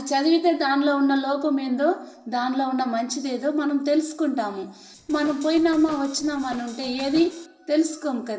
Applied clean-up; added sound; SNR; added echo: neural separator model SepFormer DNS4.